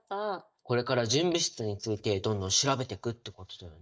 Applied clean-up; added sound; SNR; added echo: neural mask model DeepFilterNet 3.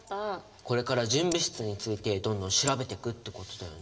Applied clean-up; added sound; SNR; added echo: none; Scissors; 17 dB; reverberation time 0.6 s.